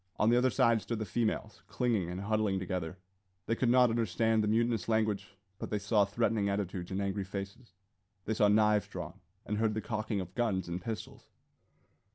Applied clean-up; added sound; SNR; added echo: none; none; none; none.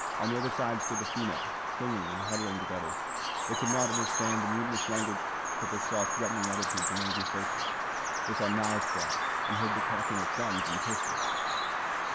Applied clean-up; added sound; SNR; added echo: none; Bird vocalization, bird call, bird song; -4 dB; none.